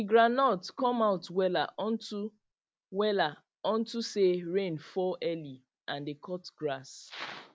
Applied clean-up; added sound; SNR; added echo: none; Bowed string instrument; 19 dB; none.